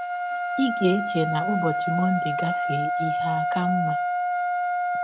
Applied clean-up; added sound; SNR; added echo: none; Trumpet; -2 dB; none.